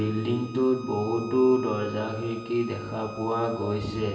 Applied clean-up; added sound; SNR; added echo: none; Bowed string instrument; 17 dB; reverberation time 1.2 s.